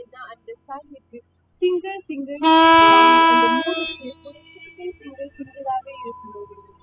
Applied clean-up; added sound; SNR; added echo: classical method spectral subtraction.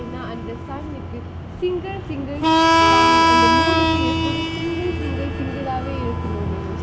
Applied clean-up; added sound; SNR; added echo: none; Harmonica; -5 dB; none.